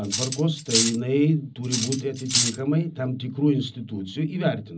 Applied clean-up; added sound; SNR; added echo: none; Cutlery, silverware; 2 dB; reverberation time 0.4 s.